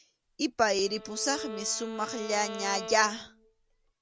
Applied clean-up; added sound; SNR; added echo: none; Bowed string instrument; 11 dB; none.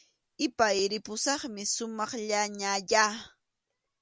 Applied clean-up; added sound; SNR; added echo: none; none; none; none.